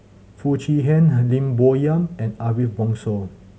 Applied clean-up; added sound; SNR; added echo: none; none; none; none.